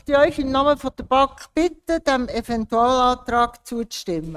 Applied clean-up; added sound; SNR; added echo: neural mask model RNNoise.